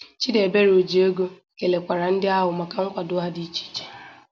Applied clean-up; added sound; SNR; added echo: none; none; none; none.